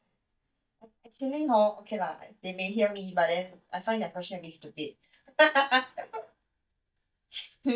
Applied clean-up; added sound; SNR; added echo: neural mask model DeepFilterNet 3.